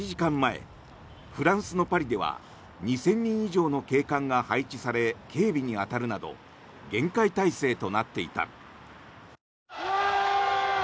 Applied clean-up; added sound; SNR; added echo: none; none; none; none.